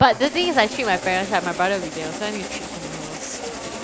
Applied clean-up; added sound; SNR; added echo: none; Engine starting; 9 dB; none.